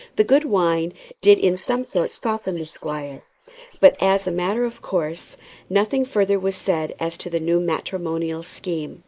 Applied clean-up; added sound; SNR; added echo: neural mask model Resemble Enhance denoiser.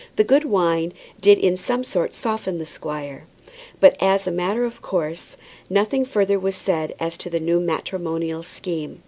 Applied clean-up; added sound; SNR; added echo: none; none; none; none.